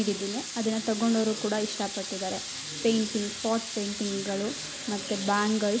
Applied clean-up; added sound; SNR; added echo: none; Sink (filling or washing) / Water tap, faucet; 8 dB; none.